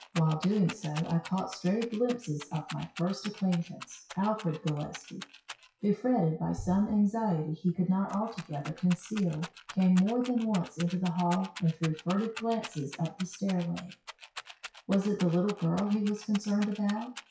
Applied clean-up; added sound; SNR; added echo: classical method WPE with log-MMSE.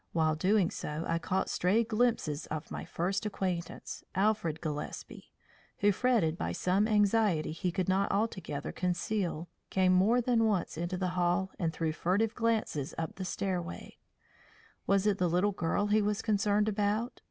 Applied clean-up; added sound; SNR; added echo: none; none; none; none.